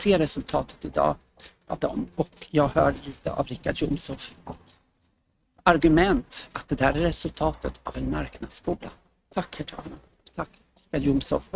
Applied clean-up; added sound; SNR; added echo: neural mask model RNNoise.